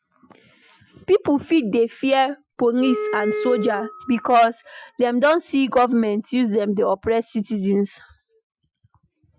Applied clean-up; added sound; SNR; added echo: classical method Wiener filter.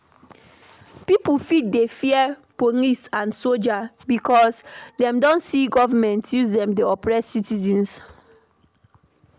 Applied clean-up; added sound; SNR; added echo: none; none; none; none.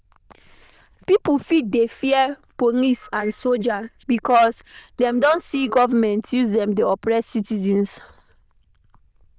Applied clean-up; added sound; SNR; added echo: neural diffusion model UNIVERSE++.